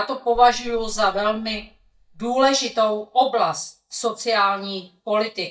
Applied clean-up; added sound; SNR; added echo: neural mask model DeepFilterNet 3.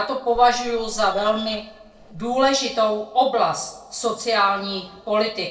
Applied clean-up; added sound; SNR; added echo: neural separator model SepFormer DNS4.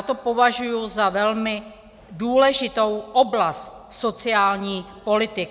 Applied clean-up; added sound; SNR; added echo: none; none; none; none.